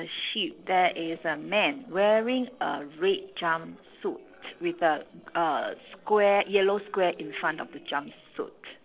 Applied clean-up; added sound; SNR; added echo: neural separator model SepFormer DNS4.